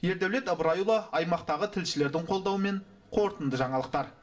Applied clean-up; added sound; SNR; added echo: none; none; none; reverberation time 0.4 s.